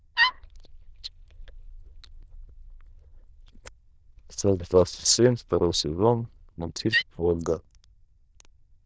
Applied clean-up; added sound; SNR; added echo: neural diffusion model UNIVERSE++.